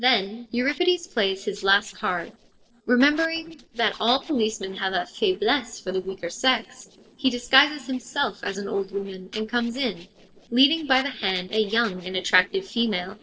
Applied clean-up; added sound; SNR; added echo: neural separator model SepFormer DNS4.